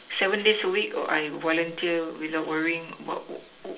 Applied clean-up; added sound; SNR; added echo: none; none; none; reverberation time 0.2 s.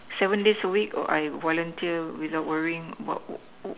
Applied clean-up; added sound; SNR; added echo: none; none; none; none.